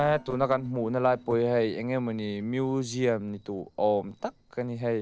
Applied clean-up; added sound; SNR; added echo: neural separator model SepFormer DNS4.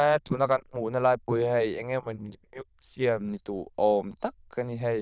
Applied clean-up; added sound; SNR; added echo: neural diffusion model UNIVERSE++.